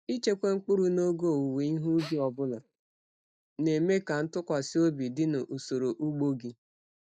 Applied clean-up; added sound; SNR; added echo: neural mask model DeepFilterNet 3.